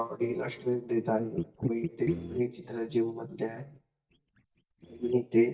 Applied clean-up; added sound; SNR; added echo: neural mask model DeepFilterNet 3.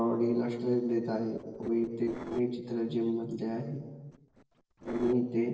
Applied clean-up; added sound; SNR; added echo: neural separator model SepFormer DNS4.